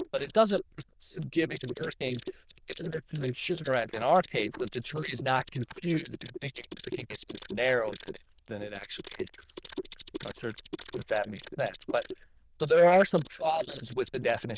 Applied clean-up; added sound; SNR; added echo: neural diffusion model UNIVERSE++.